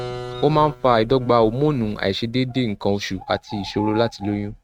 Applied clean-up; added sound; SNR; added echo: neural mask model RNNoise.